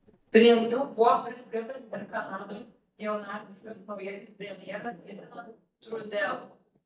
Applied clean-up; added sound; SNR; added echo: neural mask model DeepFilterNet 3.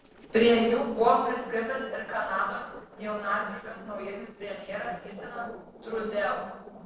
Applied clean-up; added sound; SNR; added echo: neural separator model SepFormer DNS4.